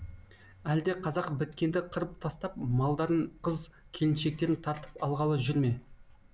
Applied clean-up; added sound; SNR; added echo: none; none; none; none.